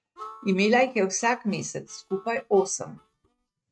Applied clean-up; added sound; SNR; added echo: neural mask model RNNoise.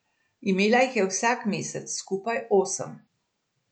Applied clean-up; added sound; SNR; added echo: none; none; none; none.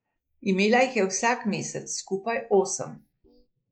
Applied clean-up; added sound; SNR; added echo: neural mask model Resemble Enhance denoiser.